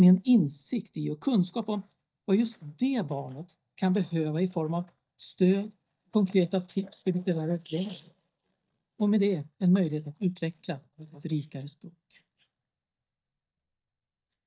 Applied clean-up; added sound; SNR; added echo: neural mask model DeepFilterNet 3.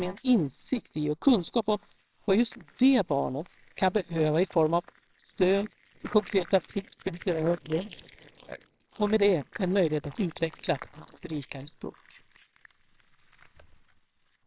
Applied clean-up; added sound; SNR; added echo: neural separator model SepFormer WHAMR!.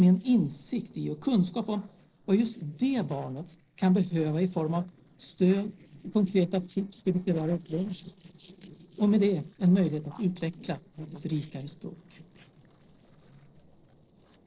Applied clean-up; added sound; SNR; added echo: neural separator model SepFormer DNS4.